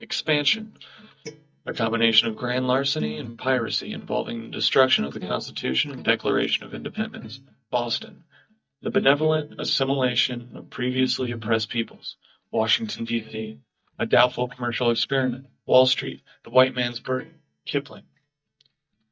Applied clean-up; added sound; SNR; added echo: neural mask model DeepFilterNet 3.